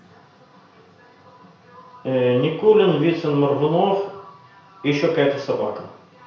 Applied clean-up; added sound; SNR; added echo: none; none; none; reverberation time 0.5 s.